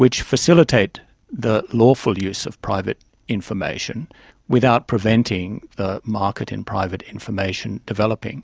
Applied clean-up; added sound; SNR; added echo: none; none; none; none.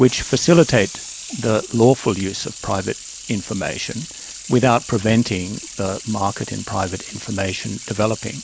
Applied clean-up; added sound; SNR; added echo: none; Sink (filling or washing) / Water tap, faucet; 14 dB; none.